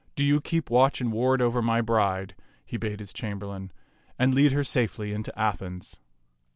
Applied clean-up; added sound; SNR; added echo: none; none; none; none.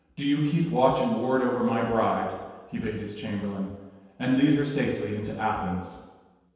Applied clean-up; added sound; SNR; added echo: none; none; none; reverberation time 1.2 s.